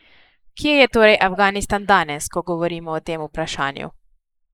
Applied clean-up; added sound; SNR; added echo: neural mask model Resemble Enhance denoiser.